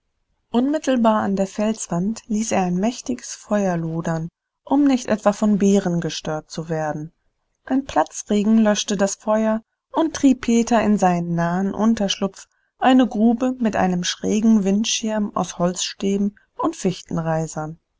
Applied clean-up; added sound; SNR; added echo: none; none; none; none.